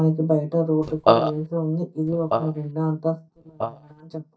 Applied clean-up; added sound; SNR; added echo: neural mask model DeepFilterNet 3.